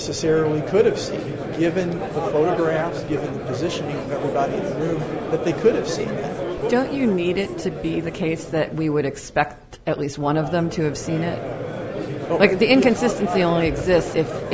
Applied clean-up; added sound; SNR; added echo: none; Crowd; 6 dB; none.